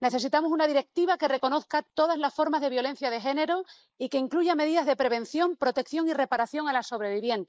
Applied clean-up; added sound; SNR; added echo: neural mask model Resemble Enhance denoiser.